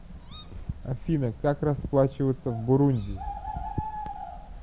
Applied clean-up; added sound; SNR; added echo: none; Bird; 11 dB; none.